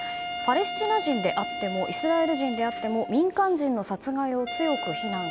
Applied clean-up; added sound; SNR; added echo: none; Wind instrument, woodwind instrument; 7 dB; none.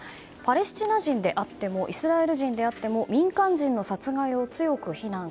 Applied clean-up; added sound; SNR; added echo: none; none; none; none.